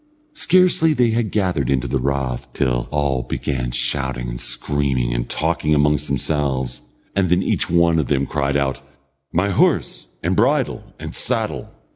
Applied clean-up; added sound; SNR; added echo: none; none; none; none.